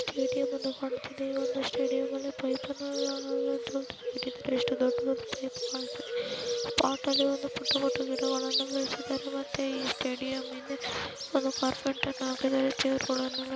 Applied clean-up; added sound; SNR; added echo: none; Bird; 3 dB; none.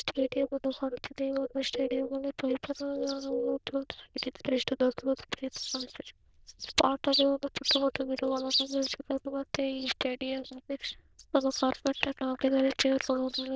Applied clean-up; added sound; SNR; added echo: neural diffusion model UNIVERSE++.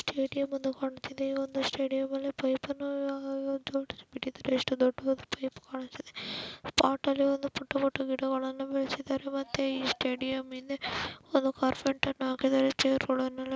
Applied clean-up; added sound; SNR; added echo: none; none; none; none.